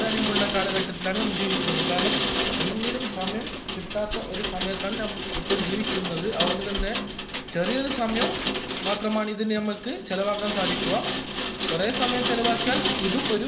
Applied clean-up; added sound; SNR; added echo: none; Rain; 0 dB; none.